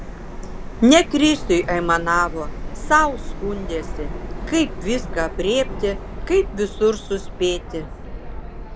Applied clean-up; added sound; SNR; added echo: none; Subway, metro, underground; 8 dB; none.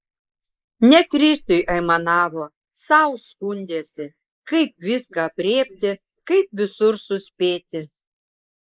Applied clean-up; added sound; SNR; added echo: neural mask model Resemble Enhance denoiser.